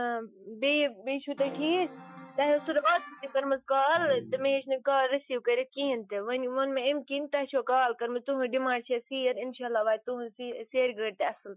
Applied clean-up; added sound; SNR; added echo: classical method Wiener filter.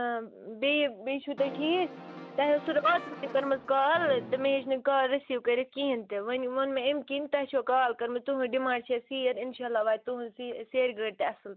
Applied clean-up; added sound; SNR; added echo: none; Brass instrument; 14 dB; none.